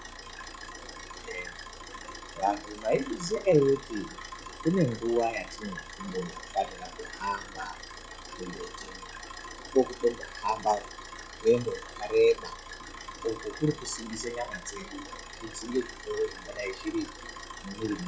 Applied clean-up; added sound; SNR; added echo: classical method log-MMSE.